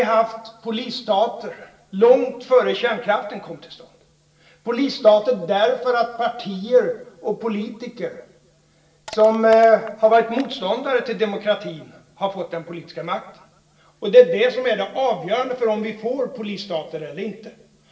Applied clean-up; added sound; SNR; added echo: none; Crushing; 20 dB; reverberation time 0.7 s.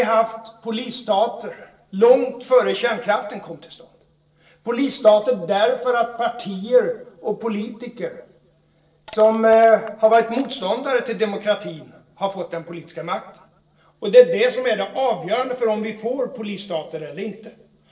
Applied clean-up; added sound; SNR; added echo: neural separator model SepFormer DNS4.